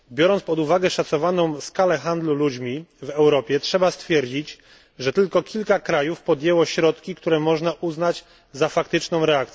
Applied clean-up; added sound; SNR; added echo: none; none; none; none.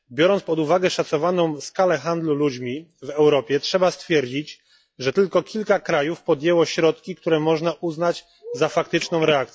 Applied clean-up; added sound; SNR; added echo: classical method log-MMSE.